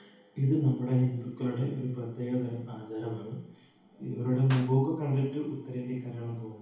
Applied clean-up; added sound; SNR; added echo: none; Clapping; 12 dB; reverberation time 2.2 s.